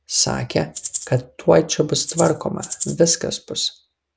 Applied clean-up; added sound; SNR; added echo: none; Rattle (instrument); 9 dB; none.